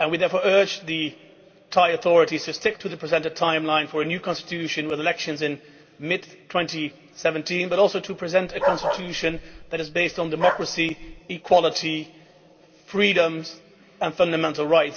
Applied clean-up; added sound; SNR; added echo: none; Bark; 5 dB; reverberation time 1.6 s.